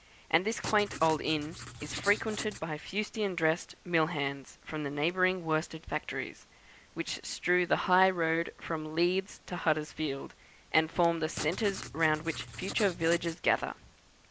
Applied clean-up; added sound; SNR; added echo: none; Writing; 11 dB; none.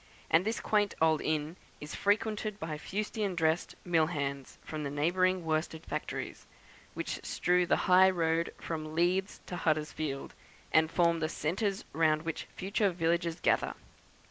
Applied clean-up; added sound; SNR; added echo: none; none; none; none.